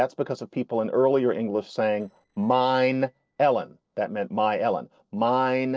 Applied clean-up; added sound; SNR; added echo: neural separator model SepFormer DNS4.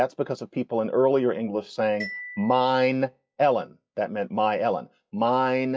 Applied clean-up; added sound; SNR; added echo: classical method log-MMSE.